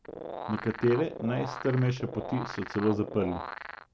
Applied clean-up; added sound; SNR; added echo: none; Animal; 9 dB; none.